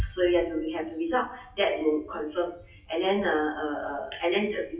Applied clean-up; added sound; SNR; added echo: classical method WPE with log-MMSE.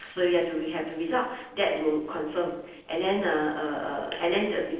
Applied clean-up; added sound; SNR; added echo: neural separator model SepFormer DNS4.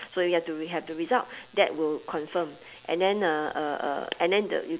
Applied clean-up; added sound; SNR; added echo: none; none; none; none.